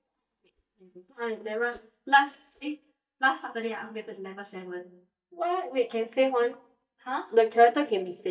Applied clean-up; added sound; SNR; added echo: neural mask model DeepFilterNet 3.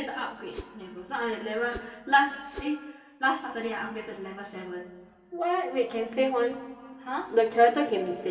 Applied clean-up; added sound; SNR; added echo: none; Whoosh, swoosh, swish; 14 dB; reverberation time 2.0 s.